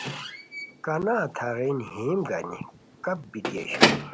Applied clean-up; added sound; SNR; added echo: none; Squeak / Slam / Wood; 0 dB; none.